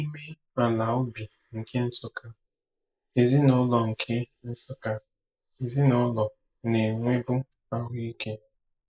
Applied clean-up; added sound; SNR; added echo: neural mask model Resemble Enhance denoiser.